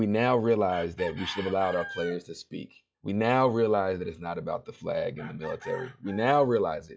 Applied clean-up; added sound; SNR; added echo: classical method log-MMSE.